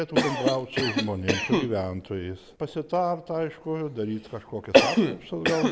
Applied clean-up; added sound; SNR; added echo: none; Cough; -2 dB; none.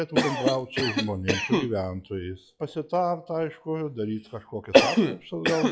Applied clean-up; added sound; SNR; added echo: classical method log-MMSE.